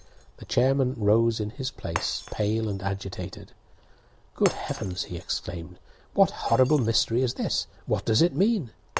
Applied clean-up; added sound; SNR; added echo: none; Shatter; 16 dB; none.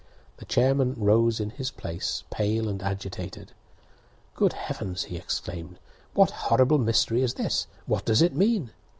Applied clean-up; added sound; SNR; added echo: none; none; none; none.